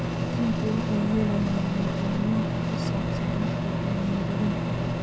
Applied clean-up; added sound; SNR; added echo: none; Microwave oven; -3 dB; reverberation time 1.4 s.